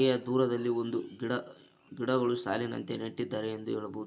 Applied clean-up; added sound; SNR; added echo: none; none; none; none.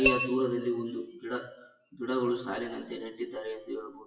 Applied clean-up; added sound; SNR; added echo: classical method WPE with log-MMSE.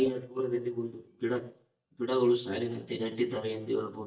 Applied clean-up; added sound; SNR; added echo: neural mask model DeepFilterNet 3.